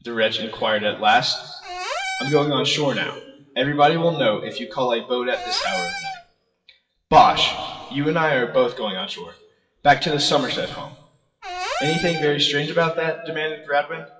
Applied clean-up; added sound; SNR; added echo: classical method WPE with log-MMSE.